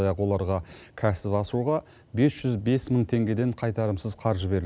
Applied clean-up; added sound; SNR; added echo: none; none; none; none.